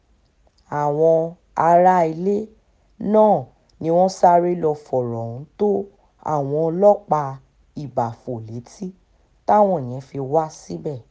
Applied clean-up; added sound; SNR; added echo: none; none; none; none.